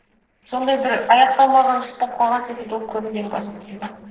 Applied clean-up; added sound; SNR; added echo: neural separator model SepFormer DNS4.